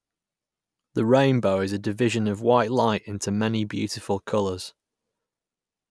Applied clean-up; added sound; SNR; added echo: none; none; none; none.